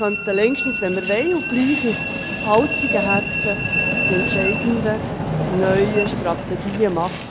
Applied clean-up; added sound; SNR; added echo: none; Train; 2 dB; none.